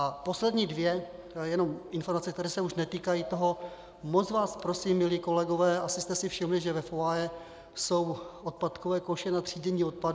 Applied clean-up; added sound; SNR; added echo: none; none; none; none.